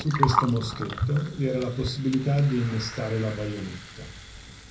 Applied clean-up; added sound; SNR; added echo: none; Gurgling; 5 dB; reverberation time 0.4 s.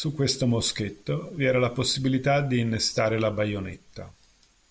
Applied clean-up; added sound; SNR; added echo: none; none; none; none.